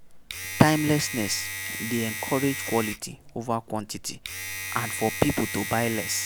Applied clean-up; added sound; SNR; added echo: none; Domestic sounds, home sounds; 7 dB; none.